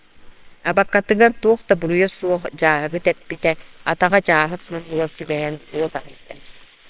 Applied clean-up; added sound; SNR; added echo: neural separator model SepFormer WHAMR!.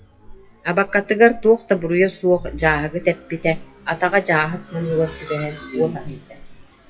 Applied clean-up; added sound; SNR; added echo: classical method WPE with log-MMSE.